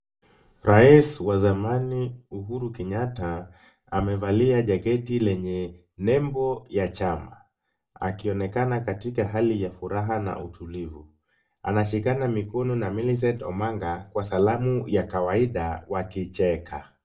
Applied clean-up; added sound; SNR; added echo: none; none; none; reverberation time 0.2 s.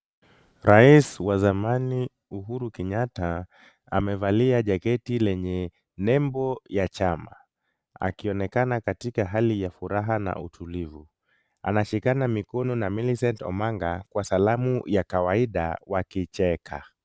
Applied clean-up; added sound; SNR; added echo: none; none; none; none.